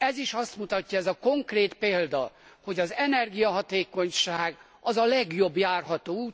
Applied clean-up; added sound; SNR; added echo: none; none; none; none.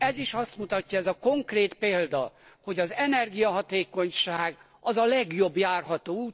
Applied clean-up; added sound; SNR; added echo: neural separator model SepFormer DNS4.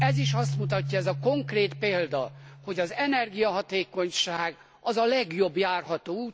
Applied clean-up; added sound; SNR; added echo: none; Keyboard (musical); 7 dB; none.